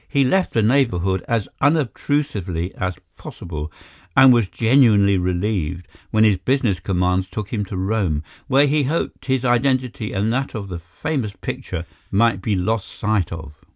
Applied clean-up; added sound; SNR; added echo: none; none; none; none.